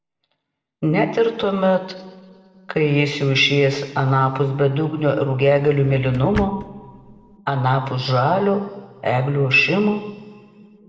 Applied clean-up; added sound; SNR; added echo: none; Drawer open or close; 15 dB; reverberation time 1.3 s.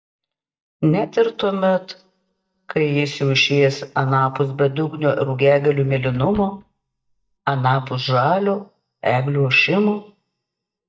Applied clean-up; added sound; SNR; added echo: neural mask model DeepFilterNet 3.